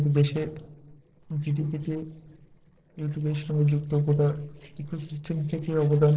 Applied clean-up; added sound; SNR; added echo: neural separator model SepFormer DNS4.